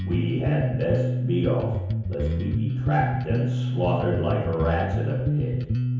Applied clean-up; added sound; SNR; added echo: none; Bass guitar; -3 dB; reverberation time 0.9 s.